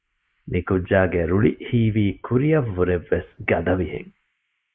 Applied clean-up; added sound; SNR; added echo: neural mask model Resemble Enhance denoiser.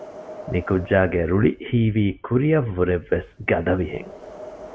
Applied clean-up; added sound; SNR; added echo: none; Wind; 19 dB; none.